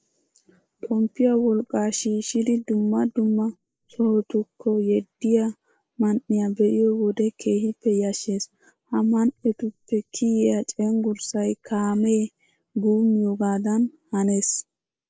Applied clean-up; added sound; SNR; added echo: neural mask model Resemble Enhance denoiser.